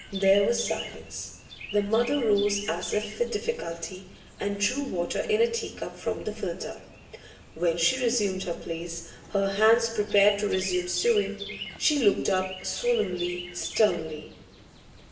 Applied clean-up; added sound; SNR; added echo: none; Chirp, tweet; 15 dB; reverberation time 0.8 s.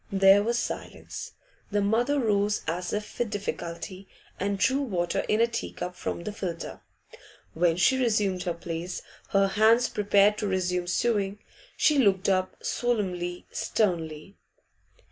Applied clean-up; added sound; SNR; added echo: none; none; none; none.